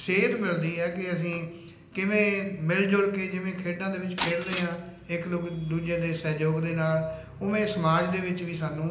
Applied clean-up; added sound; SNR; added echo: none; Shatter; 10 dB; reverberation time 0.8 s.